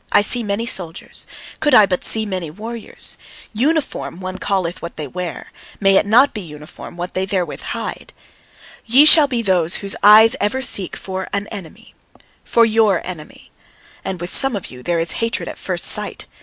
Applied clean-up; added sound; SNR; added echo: none; none; none; none.